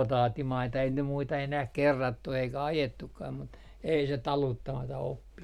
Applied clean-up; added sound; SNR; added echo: none; none; none; none.